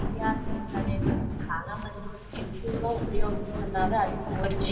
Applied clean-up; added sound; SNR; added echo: none; Walk, footsteps; -4 dB; reverberation time 2.7 s.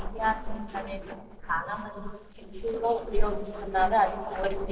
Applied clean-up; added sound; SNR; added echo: neural separator model SepFormer DNS4.